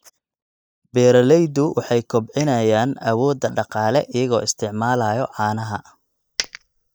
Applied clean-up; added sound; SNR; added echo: neural mask model DeepFilterNet 3.